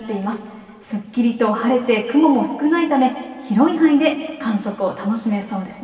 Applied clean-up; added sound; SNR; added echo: none; none; none; reverberation time 2.3 s.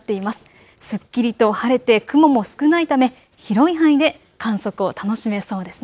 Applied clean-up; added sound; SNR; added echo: none; none; none; none.